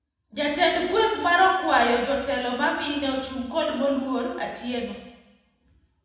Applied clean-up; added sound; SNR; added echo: none; none; none; reverberation time 1.1 s.